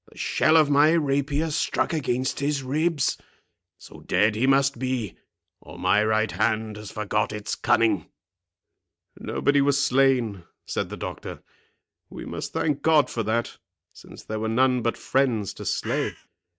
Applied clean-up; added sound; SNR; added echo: neural mask model RNNoise.